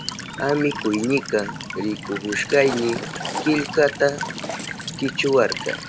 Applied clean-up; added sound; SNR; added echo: none; Walk, footsteps / Stream / Trickle, dribble / Chirp, tweet; 8 dB; none.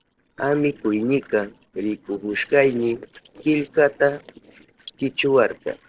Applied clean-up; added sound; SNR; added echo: neural separator model SepFormer DNS4.